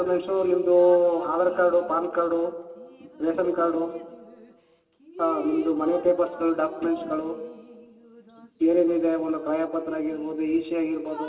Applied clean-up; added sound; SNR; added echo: none; Drip; 18 dB; reverberation time 2.2 s.